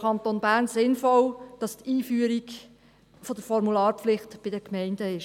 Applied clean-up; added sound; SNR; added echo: none; none; none; none.